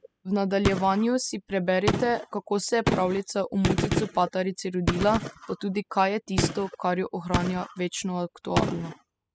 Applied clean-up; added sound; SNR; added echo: classical method spectral subtraction.